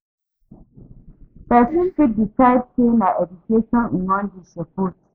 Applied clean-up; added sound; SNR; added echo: neural mask model Resemble Enhance denoiser.